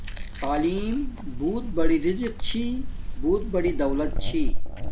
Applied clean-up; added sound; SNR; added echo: none; Chewing, mastication; -2 dB; none.